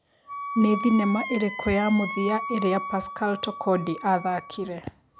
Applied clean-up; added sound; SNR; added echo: none; Wind instrument, woodwind instrument; 9 dB; none.